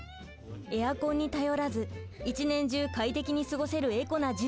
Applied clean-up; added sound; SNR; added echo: none; none; none; none.